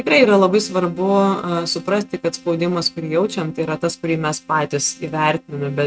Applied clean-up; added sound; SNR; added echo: neural mask model RNNoise.